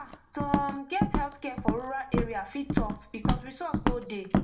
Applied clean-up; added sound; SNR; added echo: none; Walk, footsteps; -4 dB; reverberation time 0.5 s.